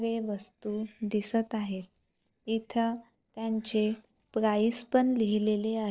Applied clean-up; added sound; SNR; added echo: neural separator model SepFormer DNS4.